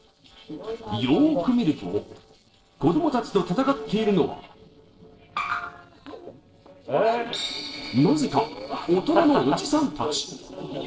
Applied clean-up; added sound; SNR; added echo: neural separator model SepFormer DNS4.